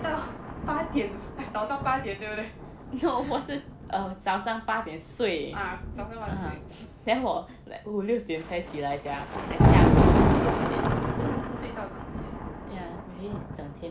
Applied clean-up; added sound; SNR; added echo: none; Thunder; -4 dB; none.